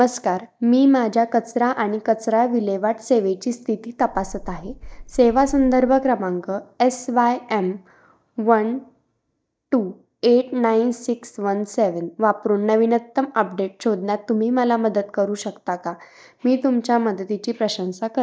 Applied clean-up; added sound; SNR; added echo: neural mask model DeepFilterNet 3.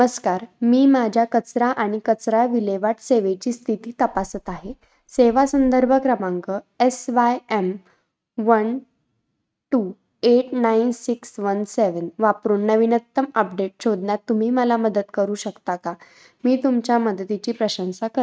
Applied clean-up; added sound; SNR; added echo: neural mask model RNNoise.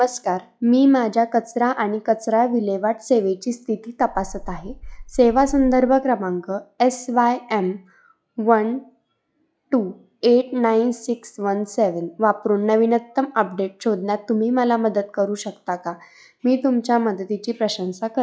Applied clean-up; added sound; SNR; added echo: classical method log-MMSE.